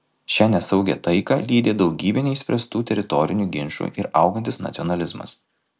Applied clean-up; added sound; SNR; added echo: none; none; none; none.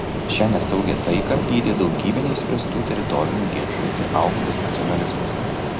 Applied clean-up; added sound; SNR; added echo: none; Ocean; 0 dB; none.